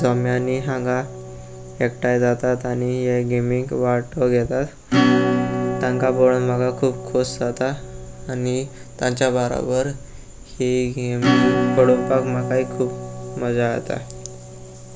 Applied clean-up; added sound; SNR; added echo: none; Acoustic guitar / Strum; 4 dB; none.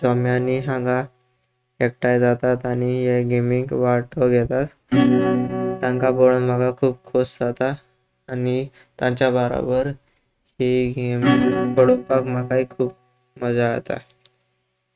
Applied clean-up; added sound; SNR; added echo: neural mask model RNNoise.